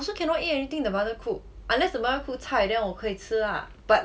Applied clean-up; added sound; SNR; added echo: none; none; none; none.